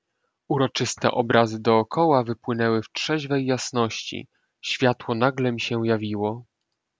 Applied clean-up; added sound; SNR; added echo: none; none; none; none.